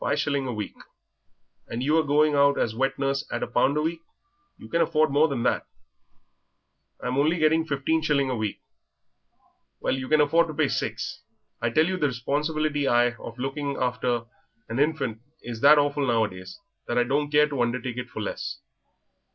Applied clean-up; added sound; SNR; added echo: none; none; none; none.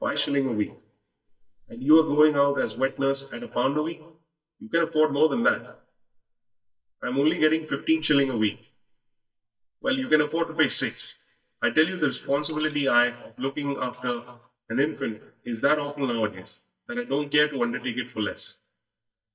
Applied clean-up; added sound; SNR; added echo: neural mask model DeepFilterNet 3.